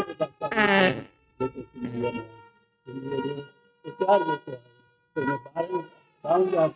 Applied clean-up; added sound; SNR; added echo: neural mask model RNNoise.